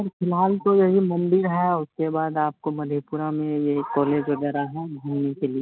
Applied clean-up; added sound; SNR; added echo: none; none; none; none.